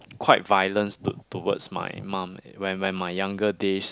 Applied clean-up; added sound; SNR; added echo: none; none; none; none.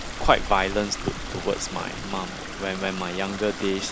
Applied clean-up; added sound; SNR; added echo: none; Stream; 6 dB; none.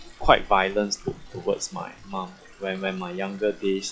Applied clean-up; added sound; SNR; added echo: classical method log-MMSE.